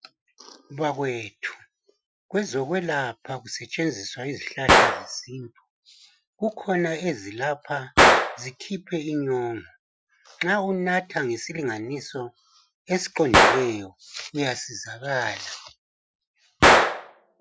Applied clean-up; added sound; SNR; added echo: classical method Wiener filter.